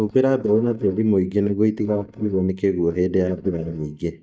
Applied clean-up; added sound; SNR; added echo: neural mask model DeepFilterNet 3.